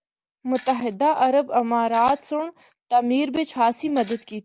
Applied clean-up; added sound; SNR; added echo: none; Tools; 18 dB; none.